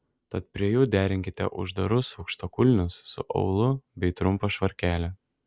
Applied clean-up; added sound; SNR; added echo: none; none; none; none.